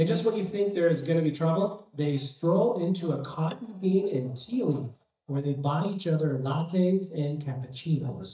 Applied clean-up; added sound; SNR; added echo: neural mask model DeepFilterNet 3.